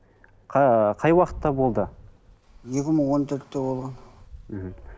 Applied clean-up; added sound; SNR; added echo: none; Rain; 20 dB; none.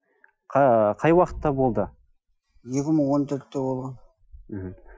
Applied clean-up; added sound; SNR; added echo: classical method Wiener filter.